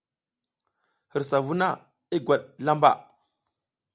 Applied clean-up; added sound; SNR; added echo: none; none; none; none.